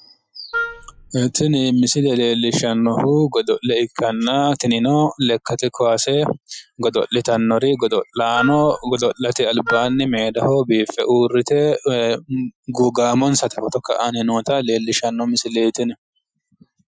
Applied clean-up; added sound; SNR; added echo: classical method Wiener filter.